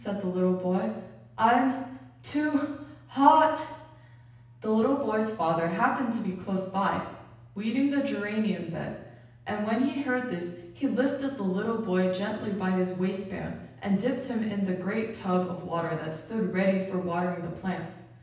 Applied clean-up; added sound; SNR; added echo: none; none; none; reverberation time 0.9 s.